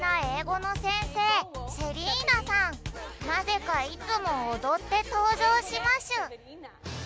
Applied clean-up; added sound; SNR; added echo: none; none; none; none.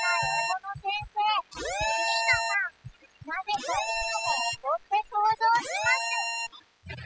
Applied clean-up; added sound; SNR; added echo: classical method spectral subtraction.